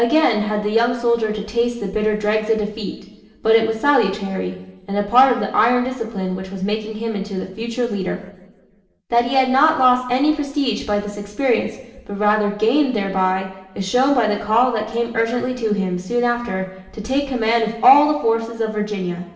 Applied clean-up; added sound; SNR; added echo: none; none; none; reverberation time 1.1 s.